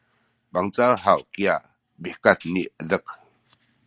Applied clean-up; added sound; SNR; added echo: none; Tambourine; 13 dB; none.